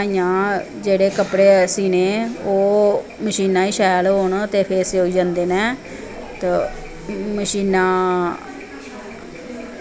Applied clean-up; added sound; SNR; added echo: none; none; none; none.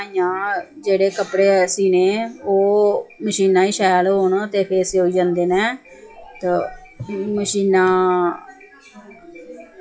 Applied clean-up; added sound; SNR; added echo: classical method WPE with log-MMSE.